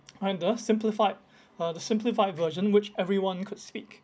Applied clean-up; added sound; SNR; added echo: none; none; none; none.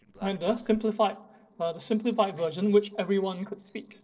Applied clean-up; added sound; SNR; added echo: neural separator model SepFormer DNS4.